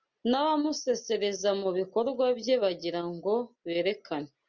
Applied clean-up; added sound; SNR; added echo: none; none; none; none.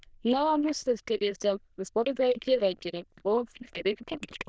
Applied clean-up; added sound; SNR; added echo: neural diffusion model UNIVERSE++.